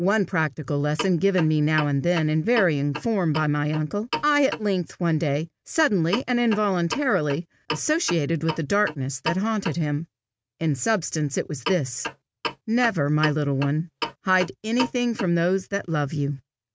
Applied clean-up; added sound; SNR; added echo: neural mask model RNNoise.